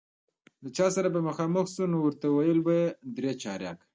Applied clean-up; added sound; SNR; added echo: none; none; none; none.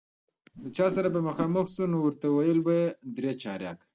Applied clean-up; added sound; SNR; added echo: none; Whoosh, swoosh, swish; 12 dB; none.